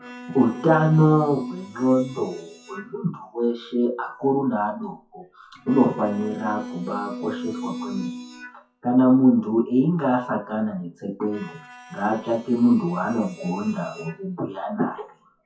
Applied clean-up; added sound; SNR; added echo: classical method WPE with log-MMSE.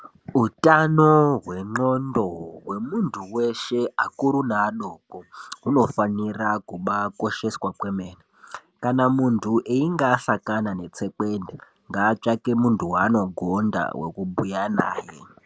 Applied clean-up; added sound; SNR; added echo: none; none; none; none.